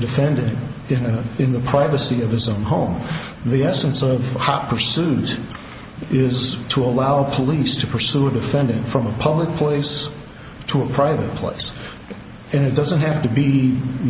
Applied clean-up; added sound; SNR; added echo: none; none; none; none.